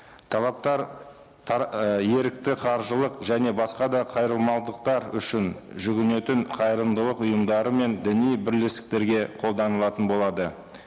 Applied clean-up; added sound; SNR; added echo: none; none; none; none.